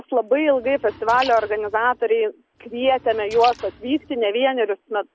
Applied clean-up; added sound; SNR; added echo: none; Liquid; 19 dB; none.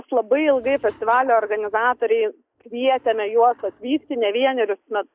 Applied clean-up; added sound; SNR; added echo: neural mask model DeepFilterNet 3.